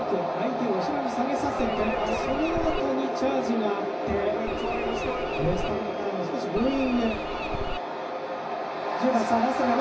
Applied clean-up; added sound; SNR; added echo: none; Bird; 8 dB; reverberation time 0.4 s.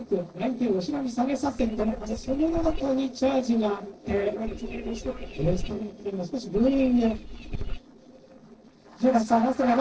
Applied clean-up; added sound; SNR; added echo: neural separator model SepFormer DNS4.